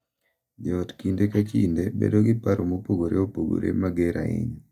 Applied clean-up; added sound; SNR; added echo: neural mask model DeepFilterNet 3.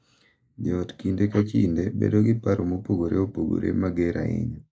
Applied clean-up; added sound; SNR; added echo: neural mask model Resemble Enhance denoiser.